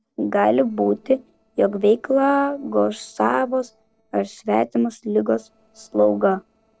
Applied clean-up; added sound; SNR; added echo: neural separator model SepFormer DNS4.